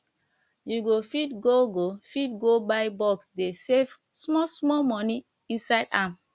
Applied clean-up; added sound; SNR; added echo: none; none; none; none.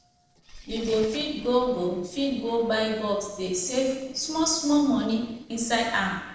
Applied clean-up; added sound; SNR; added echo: neural separator model SepFormer DNS4.